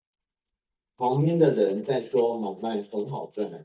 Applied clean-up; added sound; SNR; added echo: neural mask model DeepFilterNet 3.